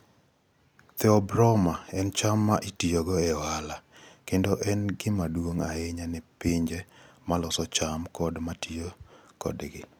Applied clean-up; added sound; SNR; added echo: none; none; none; none.